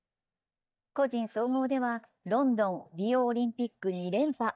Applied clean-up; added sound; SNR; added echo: neural mask model DeepFilterNet 3.